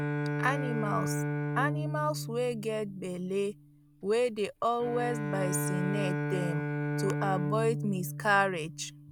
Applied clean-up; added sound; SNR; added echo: none; Bowed string instrument; 2 dB; none.